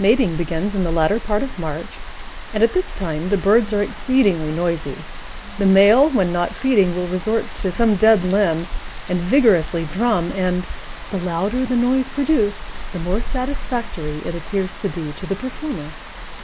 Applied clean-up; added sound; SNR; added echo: none; Rain; 8 dB; none.